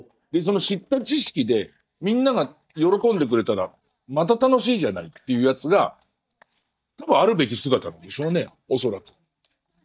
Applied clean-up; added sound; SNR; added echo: neural mask model DeepFilterNet 3.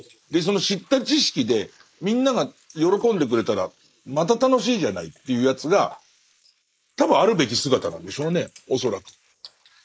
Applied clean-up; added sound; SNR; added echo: neural mask model Resemble Enhance denoiser.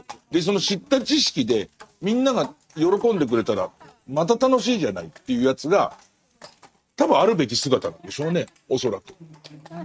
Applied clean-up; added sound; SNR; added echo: neural mask model RNNoise.